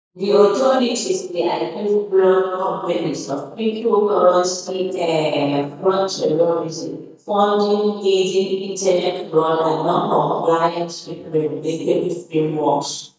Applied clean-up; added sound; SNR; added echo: neural mask model DeepFilterNet 3.